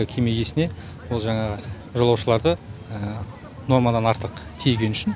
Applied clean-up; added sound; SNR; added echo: none; none; none; none.